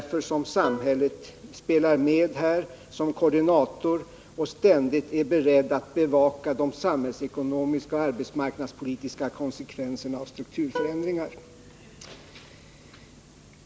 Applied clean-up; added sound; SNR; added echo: none; Plucked string instrument; 12 dB; none.